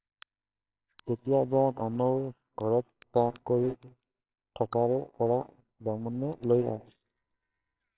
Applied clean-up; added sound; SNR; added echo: neural separator model SepFormer WHAMR!.